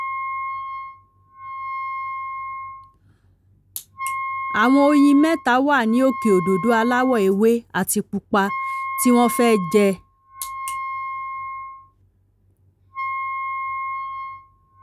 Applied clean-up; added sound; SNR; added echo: none; Wind instrument, woodwind instrument; 8 dB; none.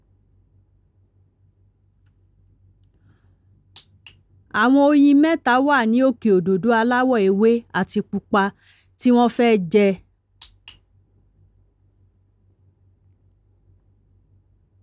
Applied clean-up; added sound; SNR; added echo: none; none; none; none.